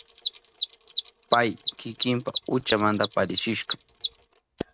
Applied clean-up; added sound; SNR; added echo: neural mask model RNNoise.